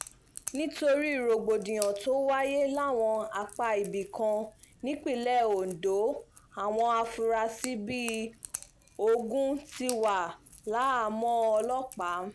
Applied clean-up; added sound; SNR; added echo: none; Crack / Crackle; 14 dB; none.